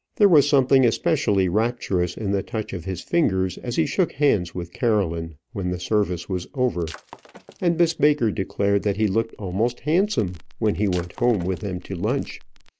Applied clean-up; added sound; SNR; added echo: none; Shatter + Crackle; 20 dB; none.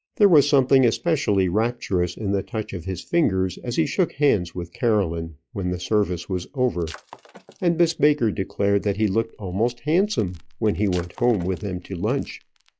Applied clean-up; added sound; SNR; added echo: classical method log-MMSE.